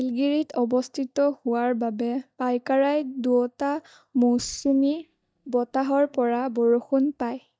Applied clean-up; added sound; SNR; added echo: neural mask model DeepFilterNet 3.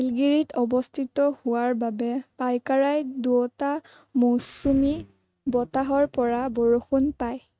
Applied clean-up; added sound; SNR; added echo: neural mask model RNNoise.